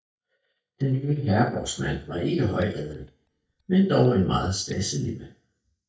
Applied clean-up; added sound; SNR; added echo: neural mask model DeepFilterNet 3.